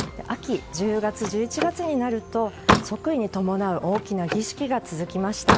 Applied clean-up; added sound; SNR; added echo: none; Slam; 3 dB; none.